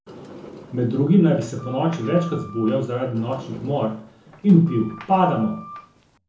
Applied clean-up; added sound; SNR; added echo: none; Sliding door; 19 dB; reverberation time 0.6 s.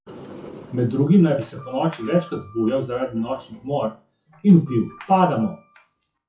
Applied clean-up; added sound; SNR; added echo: classical method WPE with log-MMSE.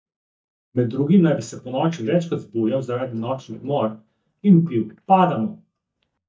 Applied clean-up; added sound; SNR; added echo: neural mask model DeepFilterNet 3.